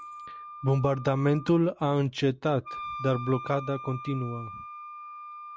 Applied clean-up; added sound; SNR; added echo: none; Wind instrument, woodwind instrument; 13 dB; none.